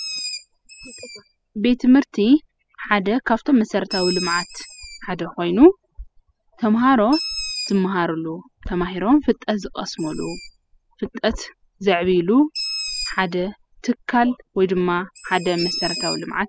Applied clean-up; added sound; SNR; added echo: classical method spectral subtraction.